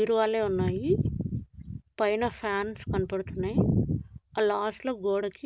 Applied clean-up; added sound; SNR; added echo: none; none; none; none.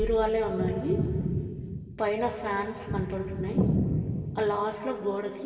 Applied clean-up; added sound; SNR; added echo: none; Bass drum; 17 dB; reverberation time 2.4 s.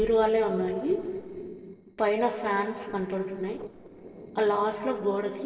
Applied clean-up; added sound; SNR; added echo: neural separator model SepFormer DNS4.